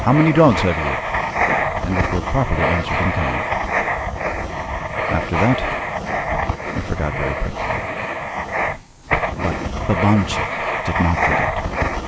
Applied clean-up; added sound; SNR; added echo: none; Writing; 0 dB; none.